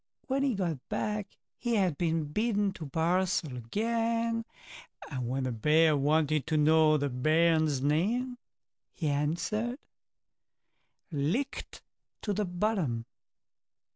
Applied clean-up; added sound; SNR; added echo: none; none; none; none.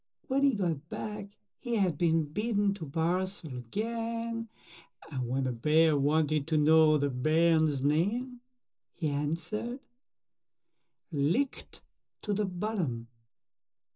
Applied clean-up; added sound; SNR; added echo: none; none; none; reverberation time 0.2 s.